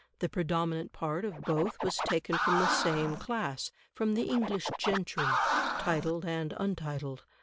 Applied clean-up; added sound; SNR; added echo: none; Scratching (performance technique); 0 dB; none.